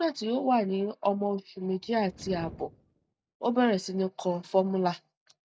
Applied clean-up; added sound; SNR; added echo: none; Fire; 20 dB; none.